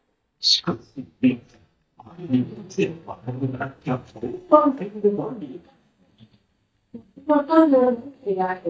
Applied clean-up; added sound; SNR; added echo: neural mask model DeepFilterNet 3.